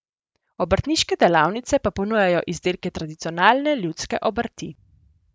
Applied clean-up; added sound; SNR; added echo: none; none; none; none.